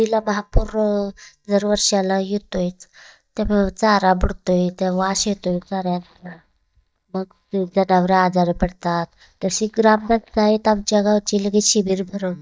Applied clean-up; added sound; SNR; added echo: neural mask model DeepFilterNet 3.